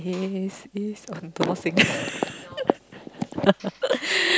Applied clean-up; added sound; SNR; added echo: none; none; none; none.